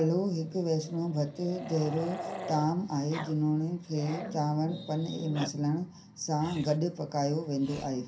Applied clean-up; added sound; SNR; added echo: none; Growling; 14 dB; reverberation time 0.3 s.